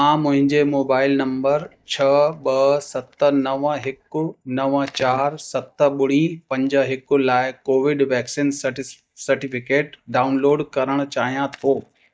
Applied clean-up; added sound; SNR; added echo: neural mask model DeepFilterNet 3.